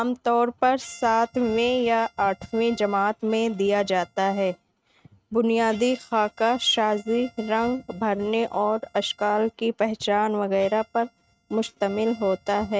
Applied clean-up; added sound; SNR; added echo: neural mask model RNNoise.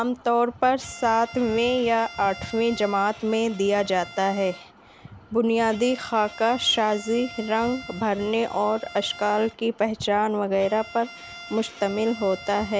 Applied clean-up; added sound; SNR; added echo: none; Bowed string instrument; 18 dB; none.